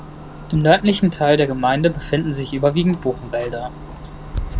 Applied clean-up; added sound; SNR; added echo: none; Clock; 12 dB; none.